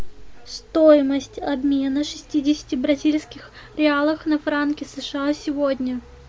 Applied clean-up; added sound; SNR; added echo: none; none; none; none.